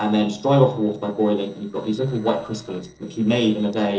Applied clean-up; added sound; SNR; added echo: neural separator model SepFormer DNS4.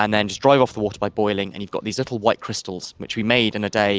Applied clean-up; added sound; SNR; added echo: none; none; none; none.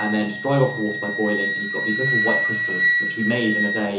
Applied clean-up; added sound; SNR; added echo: none; Wind instrument, woodwind instrument; 0 dB; reverberation time 0.7 s.